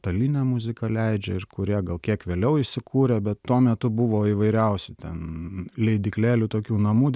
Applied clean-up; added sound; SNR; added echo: none; none; none; none.